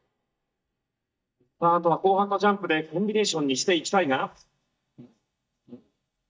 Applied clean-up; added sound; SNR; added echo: neural mask model DeepFilterNet 3.